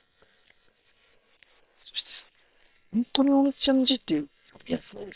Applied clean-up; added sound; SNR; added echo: neural separator model SepFormer WHAM!.